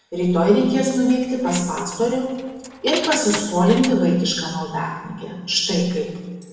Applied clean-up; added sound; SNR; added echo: none; Keys jangling; 14 dB; reverberation time 1.0 s.